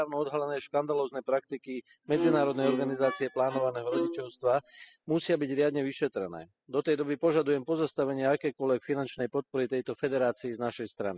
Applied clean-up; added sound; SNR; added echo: classical method spectral subtraction.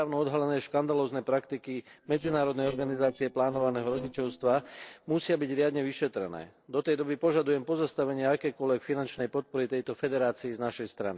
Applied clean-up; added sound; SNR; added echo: neural separator model SepFormer DNS4.